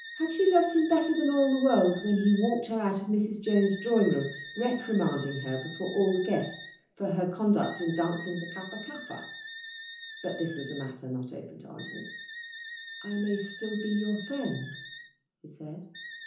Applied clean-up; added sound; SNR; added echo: none; Wind instrument, woodwind instrument; 15 dB; reverberation time 0.6 s.